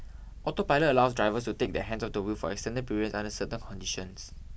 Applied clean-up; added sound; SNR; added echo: none; Purr; 14 dB; none.